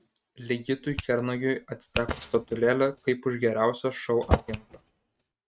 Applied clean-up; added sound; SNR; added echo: neural mask model RNNoise.